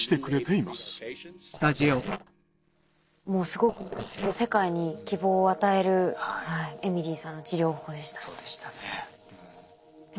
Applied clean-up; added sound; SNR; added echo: neural separator model SepFormer DNS4.